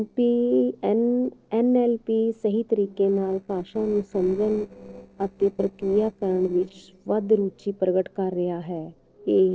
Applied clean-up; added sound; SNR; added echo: neural separator model SepFormer DNS4.